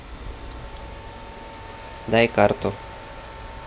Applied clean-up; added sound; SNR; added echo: none; Mechanisms; 12 dB; none.